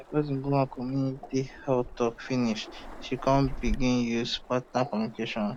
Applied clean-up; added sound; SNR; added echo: none; Waves, surf; 10 dB; none.